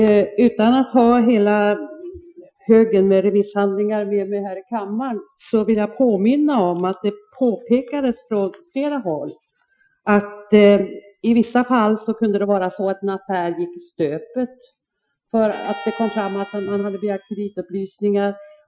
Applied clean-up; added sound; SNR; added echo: classical method Wiener filter.